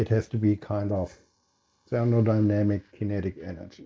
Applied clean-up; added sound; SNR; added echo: neural mask model Resemble Enhance denoiser.